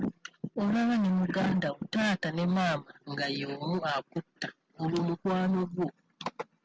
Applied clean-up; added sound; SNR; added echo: none; none; none; none.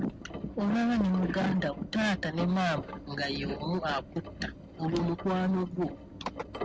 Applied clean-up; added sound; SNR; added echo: none; Engine; 11 dB; none.